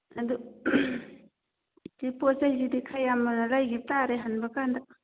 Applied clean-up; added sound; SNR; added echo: none; none; none; none.